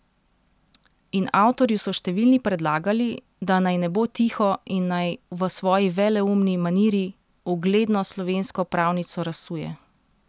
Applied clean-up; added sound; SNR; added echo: none; none; none; none.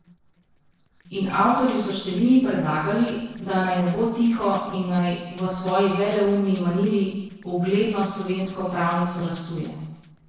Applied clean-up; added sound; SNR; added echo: neural separator model SepFormer DNS4.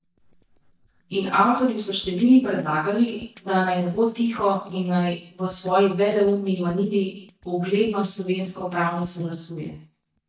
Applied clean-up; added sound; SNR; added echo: neural mask model DeepFilterNet 3.